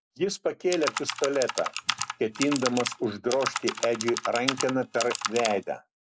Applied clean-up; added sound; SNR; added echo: none; Computer keyboard; 5 dB; none.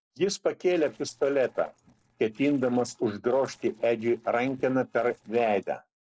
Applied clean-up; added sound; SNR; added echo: neural separator model SepFormer DNS4.